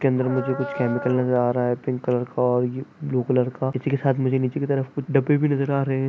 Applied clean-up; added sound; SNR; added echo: none; Dog; 10 dB; none.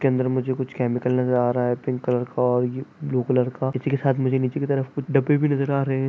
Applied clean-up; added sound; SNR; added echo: none; none; none; none.